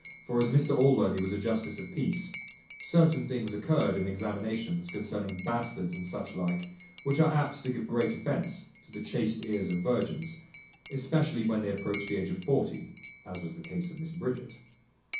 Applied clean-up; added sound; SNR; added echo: none; Cutlery, silverware / Dishes, pots, and pans / Chink, clink; 14 dB; reverberation time 0.6 s.